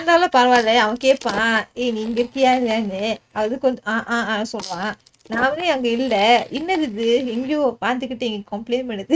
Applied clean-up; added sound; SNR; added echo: neural mask model RNNoise.